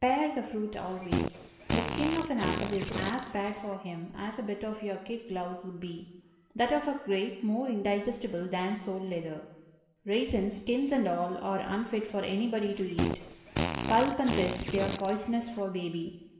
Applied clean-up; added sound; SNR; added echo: none; Fart; 3 dB; reverberation time 1.2 s.